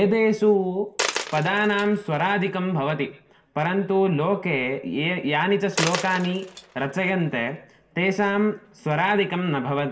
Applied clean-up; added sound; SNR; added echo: none; Coin (dropping); 13 dB; reverberation time 0.7 s.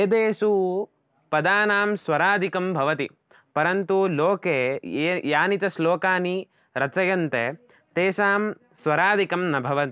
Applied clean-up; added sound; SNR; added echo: none; none; none; none.